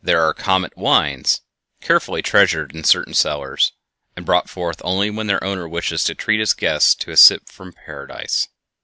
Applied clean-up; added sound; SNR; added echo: none; none; none; none.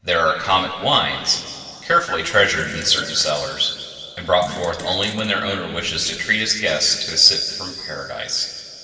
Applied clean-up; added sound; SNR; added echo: none; Fart; 16 dB; reverberation time 2.4 s.